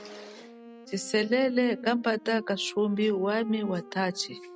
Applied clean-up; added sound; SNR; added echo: none; Wind instrument, woodwind instrument; 19 dB; none.